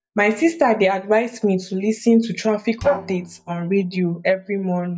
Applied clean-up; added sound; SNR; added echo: neural mask model DeepFilterNet 3.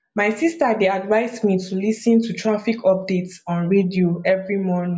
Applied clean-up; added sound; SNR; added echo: none; none; none; none.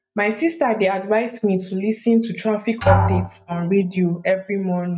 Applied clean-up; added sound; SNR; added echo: neural mask model RNNoise.